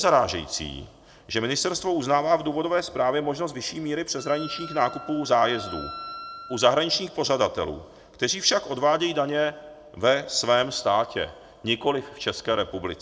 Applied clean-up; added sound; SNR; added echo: none; Wind instrument, woodwind instrument; 15 dB; reverberation time 0.3 s.